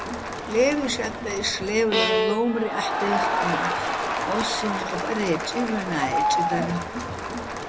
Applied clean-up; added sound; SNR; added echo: none; Crowd + Bowed string instrument; -1 dB; none.